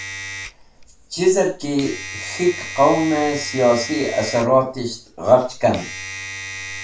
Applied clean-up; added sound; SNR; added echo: none; Domestic sounds, home sounds; 12 dB; reverberation time 0.3 s.